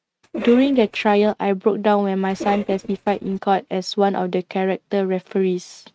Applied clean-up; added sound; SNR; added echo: neural mask model RNNoise.